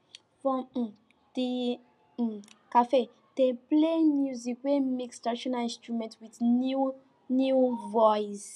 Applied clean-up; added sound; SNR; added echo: none; none; none; none.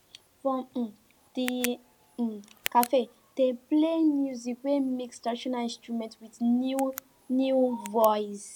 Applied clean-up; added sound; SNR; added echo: none; Tick; 17 dB; none.